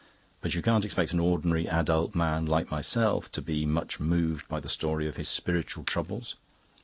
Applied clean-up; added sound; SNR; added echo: none; Camera; 17 dB; none.